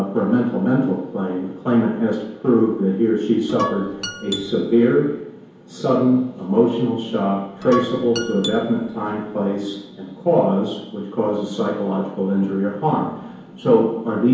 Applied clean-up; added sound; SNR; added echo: none; Guitar; 11 dB; reverberation time 1.0 s.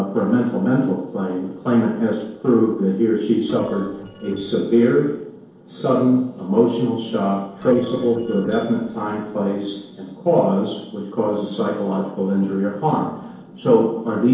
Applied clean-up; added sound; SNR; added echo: neural separator model SepFormer DNS4.